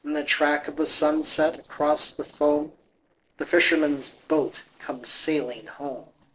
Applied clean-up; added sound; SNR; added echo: neural separator model SepFormer DNS4.